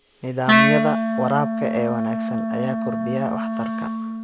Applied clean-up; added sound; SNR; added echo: none; Wind instrument, woodwind instrument; -4 dB; none.